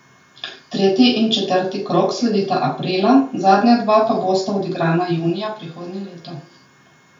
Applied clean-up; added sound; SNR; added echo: none; none; none; reverberation time 0.3 s.